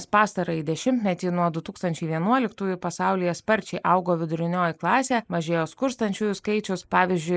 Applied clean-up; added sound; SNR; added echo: neural mask model Resemble Enhance denoiser.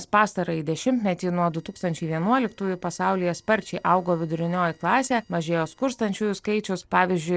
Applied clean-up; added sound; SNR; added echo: neural separator model SepFormer DNS4.